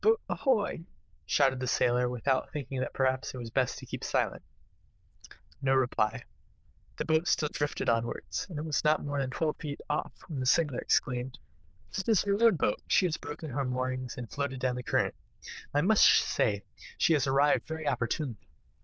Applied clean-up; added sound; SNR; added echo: neural diffusion model UNIVERSE++.